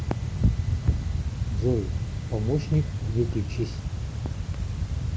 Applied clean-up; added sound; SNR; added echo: none; none; none; none.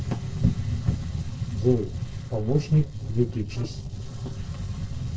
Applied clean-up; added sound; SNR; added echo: neural separator model SepFormer DNS4.